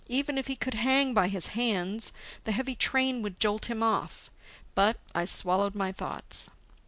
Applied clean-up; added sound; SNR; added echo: none; none; none; none.